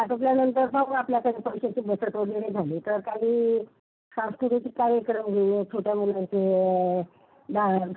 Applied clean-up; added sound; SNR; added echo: none; none; none; none.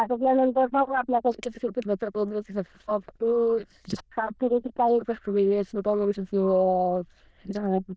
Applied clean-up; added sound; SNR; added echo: neural diffusion model UNIVERSE++.